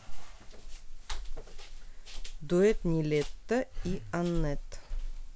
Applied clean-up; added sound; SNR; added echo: none; none; none; none.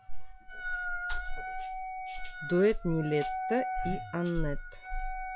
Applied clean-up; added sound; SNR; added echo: classical method log-MMSE.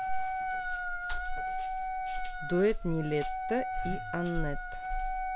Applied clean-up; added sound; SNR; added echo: none; Wind instrument, woodwind instrument; 3 dB; none.